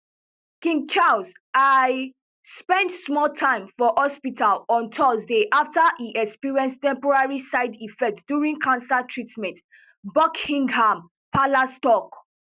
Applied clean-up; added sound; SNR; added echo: none; none; none; none.